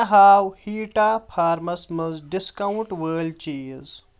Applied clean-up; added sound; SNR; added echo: none; none; none; none.